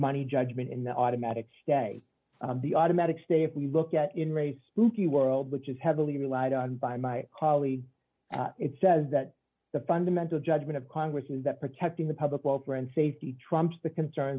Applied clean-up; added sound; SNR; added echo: none; none; none; none.